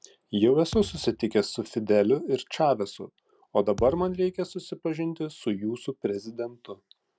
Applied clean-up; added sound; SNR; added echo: none; Thump, thud; 16 dB; none.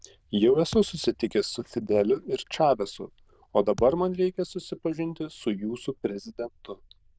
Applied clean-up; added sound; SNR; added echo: neural diffusion model UNIVERSE++.